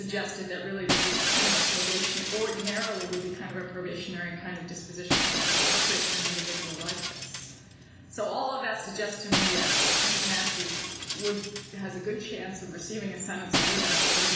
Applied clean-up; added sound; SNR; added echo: none; Shatter; -5 dB; reverberation time 1.1 s.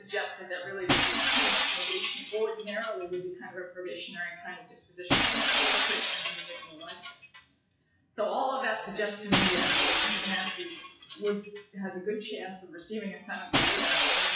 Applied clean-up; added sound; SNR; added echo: classical method WPE with log-MMSE.